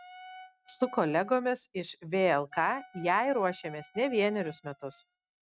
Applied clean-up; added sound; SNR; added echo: neural mask model RNNoise.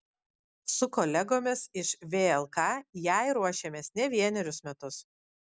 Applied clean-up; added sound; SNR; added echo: neural mask model Resemble Enhance denoiser.